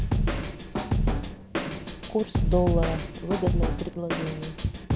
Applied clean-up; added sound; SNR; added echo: none; Drum kit; -4 dB; none.